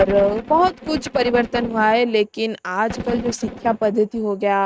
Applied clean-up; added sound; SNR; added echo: neural mask model RNNoise.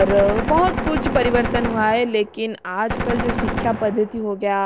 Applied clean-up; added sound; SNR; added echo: none; Gunshot, gunfire; 5 dB; none.